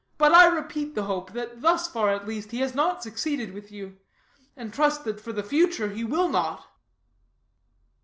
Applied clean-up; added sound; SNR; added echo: none; none; none; none.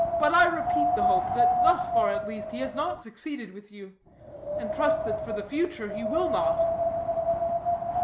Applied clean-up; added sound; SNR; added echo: none; Wind; -4 dB; none.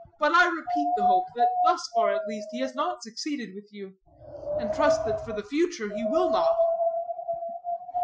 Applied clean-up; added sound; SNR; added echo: classical method Wiener filter.